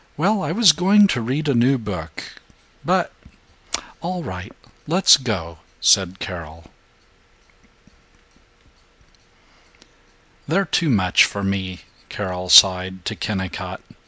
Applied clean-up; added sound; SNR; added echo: none; none; none; none.